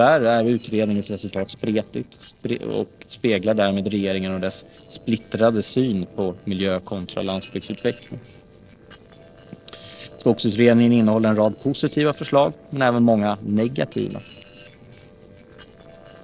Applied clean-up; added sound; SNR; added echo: neural separator model SepFormer DNS4.